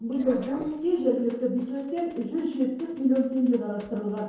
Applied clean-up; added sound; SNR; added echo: neural separator model SepFormer DNS4.